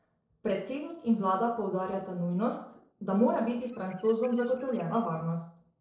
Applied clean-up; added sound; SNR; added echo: neural separator model SepFormer DNS4.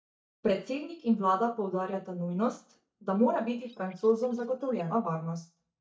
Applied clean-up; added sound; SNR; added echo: neural mask model DeepFilterNet 3.